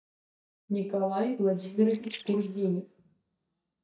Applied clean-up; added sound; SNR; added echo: neural mask model DeepFilterNet 3.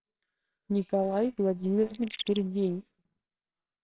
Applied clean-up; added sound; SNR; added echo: neural separator model SepFormer WHAMR!.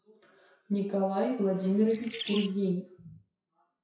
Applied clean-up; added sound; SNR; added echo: classical method WPE with log-MMSE.